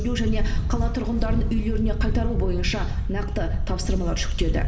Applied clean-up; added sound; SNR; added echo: none; Wind; -5 dB; reverberation time 1.1 s.